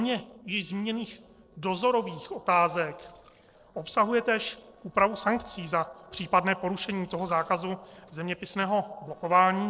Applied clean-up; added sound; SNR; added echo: neural separator model SepFormer DNS4.